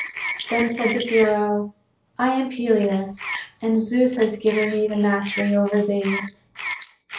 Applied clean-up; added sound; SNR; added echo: neural mask model Resemble Enhance denoiser.